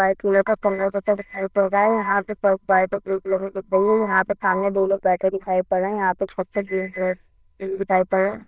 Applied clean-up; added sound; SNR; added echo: neural diffusion model UNIVERSE++.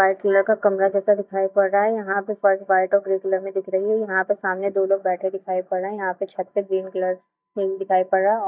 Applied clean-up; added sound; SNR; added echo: neural mask model DeepFilterNet 3.